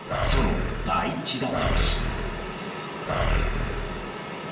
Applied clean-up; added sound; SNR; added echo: none; Animal; -4 dB; reverberation time 0.8 s.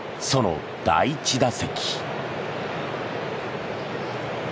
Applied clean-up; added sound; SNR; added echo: none; none; none; none.